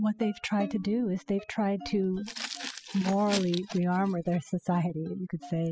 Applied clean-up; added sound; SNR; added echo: classical method spectral subtraction.